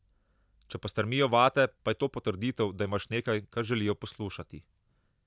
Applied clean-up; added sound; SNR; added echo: none; none; none; none.